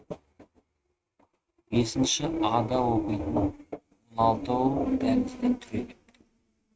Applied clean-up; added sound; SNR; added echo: neural mask model RNNoise.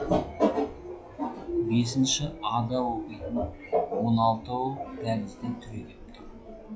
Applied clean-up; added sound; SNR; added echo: classical method log-MMSE.